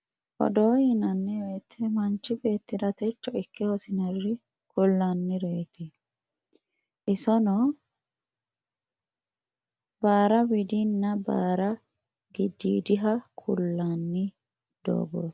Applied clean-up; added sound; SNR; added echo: none; none; none; none.